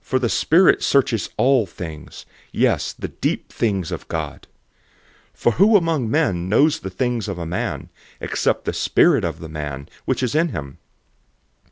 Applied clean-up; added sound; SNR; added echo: none; none; none; none.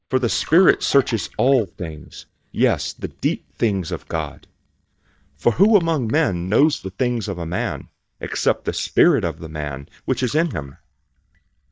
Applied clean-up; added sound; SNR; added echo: neural mask model DeepFilterNet 3.